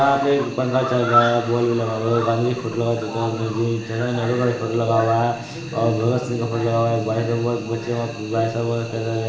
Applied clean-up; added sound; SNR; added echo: none; Cricket; 11 dB; reverberation time 0.7 s.